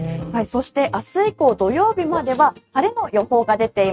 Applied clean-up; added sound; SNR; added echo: neural mask model RNNoise.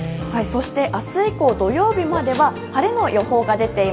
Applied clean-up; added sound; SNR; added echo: none; Snare drum; 18 dB; none.